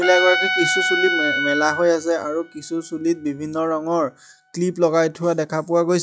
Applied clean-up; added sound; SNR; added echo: classical method log-MMSE.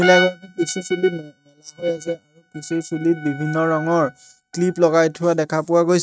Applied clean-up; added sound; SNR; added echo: neural mask model RNNoise.